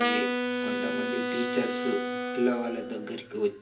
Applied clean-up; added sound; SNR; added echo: none; Wind instrument, woodwind instrument; -1 dB; reverberation time 0.3 s.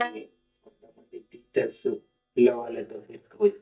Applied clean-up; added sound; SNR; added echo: neural mask model DeepFilterNet 3.